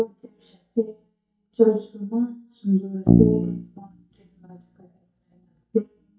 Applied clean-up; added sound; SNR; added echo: neural mask model DeepFilterNet 3.